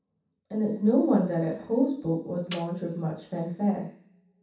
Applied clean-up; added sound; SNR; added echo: none; Snare drum; 18 dB; reverberation time 0.7 s.